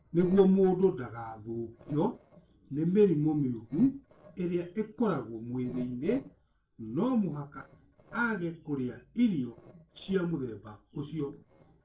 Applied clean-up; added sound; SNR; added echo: neural separator model SepFormer DNS4.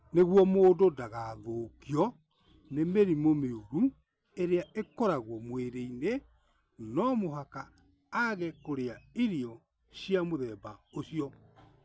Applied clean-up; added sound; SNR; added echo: none; none; none; none.